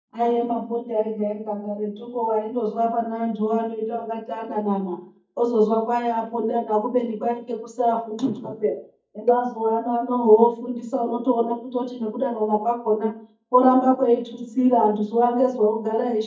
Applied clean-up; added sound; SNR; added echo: neural mask model DeepFilterNet 3.